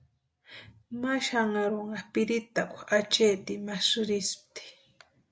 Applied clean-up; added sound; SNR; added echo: none; none; none; none.